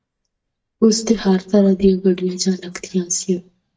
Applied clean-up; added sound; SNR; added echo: neural mask model DeepFilterNet 3.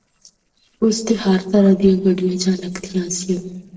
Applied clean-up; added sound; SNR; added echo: neural separator model SepFormer DNS4.